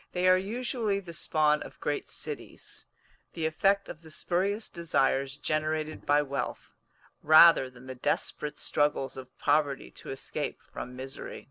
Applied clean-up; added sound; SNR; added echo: none; none; none; none.